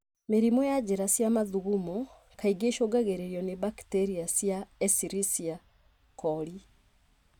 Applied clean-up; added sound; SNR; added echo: none; none; none; none.